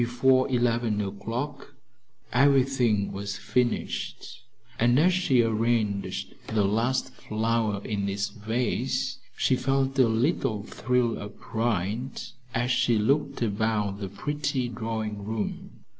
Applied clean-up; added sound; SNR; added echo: none; none; none; none.